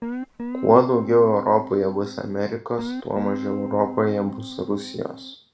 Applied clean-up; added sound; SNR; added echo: none; Guitar; 11 dB; reverberation time 0.4 s.